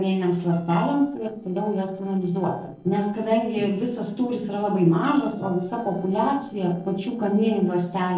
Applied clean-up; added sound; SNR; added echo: neural separator model SepFormer DNS4.